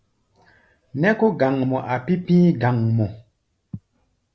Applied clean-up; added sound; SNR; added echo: none; none; none; none.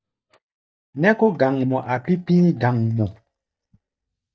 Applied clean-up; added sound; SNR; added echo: neural mask model DeepFilterNet 3.